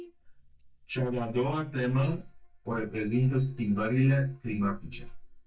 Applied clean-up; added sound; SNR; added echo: neural mask model DeepFilterNet 3.